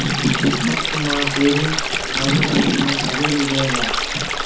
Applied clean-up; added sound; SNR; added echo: none; Stream; 1 dB; reverberation time 0.7 s.